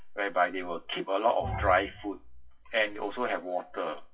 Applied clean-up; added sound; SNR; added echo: classical method WPE with log-MMSE.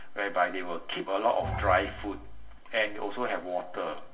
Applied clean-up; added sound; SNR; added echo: none; Bowed string instrument; 7 dB; reverberation time 0.2 s.